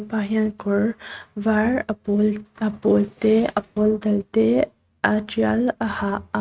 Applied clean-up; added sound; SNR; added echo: neural mask model RNNoise.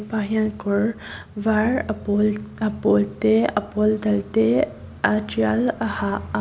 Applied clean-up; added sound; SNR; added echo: none; none; none; none.